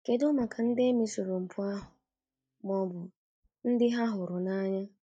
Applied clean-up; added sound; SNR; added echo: neural mask model DeepFilterNet 3.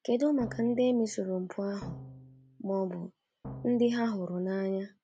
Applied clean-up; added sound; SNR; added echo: none; Drum; 16 dB; none.